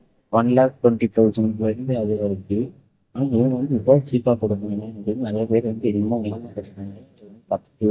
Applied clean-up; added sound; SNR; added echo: neural mask model DeepFilterNet 3.